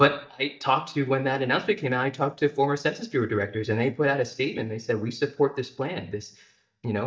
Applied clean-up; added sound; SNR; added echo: neural mask model DeepFilterNet 3.